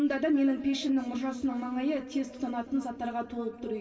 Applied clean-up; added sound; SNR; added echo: none; none; none; reverberation time 3.0 s.